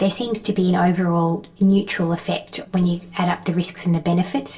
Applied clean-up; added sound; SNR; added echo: none; none; none; reverberation time 0.2 s.